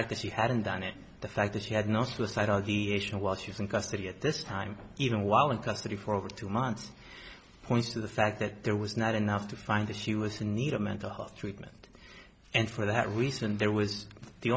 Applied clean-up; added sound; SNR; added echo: none; none; none; none.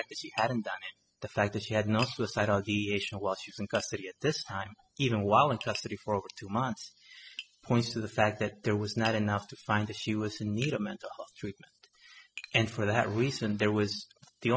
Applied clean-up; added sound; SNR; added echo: classical method spectral subtraction.